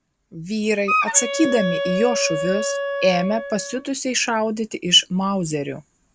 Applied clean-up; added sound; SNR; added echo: none; Wind instrument, woodwind instrument; 2 dB; none.